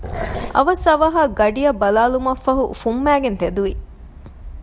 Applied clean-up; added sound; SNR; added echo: none; Growling; 11 dB; none.